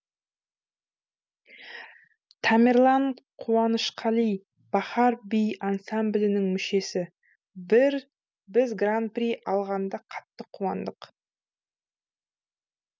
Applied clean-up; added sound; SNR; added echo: none; none; none; none.